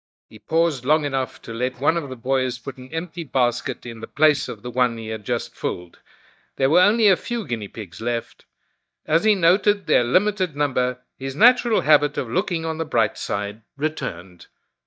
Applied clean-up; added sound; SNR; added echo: neural mask model DeepFilterNet 3.